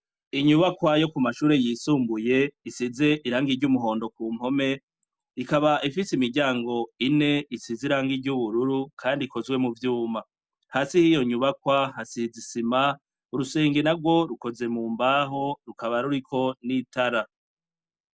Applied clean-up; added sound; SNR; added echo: none; none; none; none.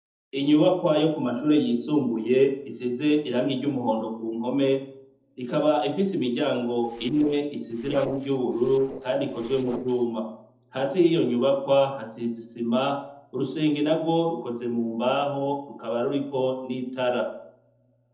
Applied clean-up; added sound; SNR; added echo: neural separator model SepFormer DNS4.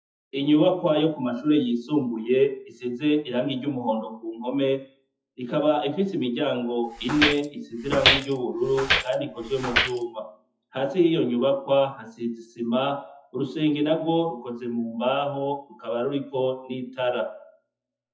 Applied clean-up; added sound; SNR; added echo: classical method WPE with log-MMSE.